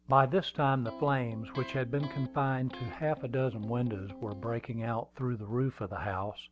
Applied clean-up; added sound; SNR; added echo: none; Electric guitar; 15 dB; none.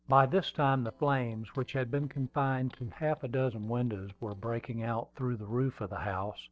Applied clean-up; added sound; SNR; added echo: neural separator model SepFormer DNS4.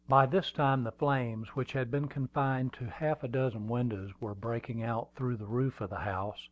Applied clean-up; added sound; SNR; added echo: none; none; none; none.